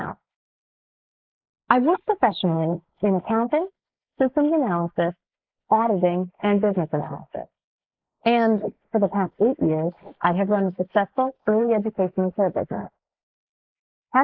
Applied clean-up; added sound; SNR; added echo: neural mask model Resemble Enhance denoiser.